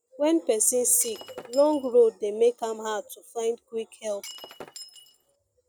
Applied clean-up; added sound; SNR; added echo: none; Shatter; 18 dB; none.